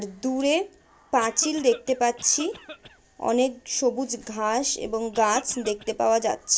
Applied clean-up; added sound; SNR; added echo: none; Cough; 18 dB; none.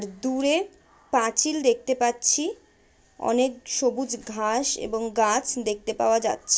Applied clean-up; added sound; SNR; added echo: none; none; none; none.